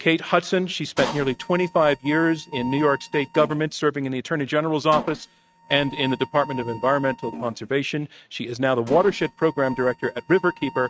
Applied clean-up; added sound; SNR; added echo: neural mask model RNNoise.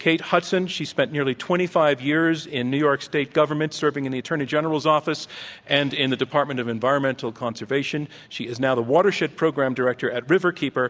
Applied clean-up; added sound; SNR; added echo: none; none; none; none.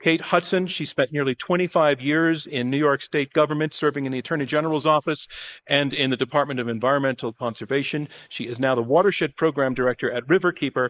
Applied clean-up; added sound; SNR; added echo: neural mask model Resemble Enhance denoiser.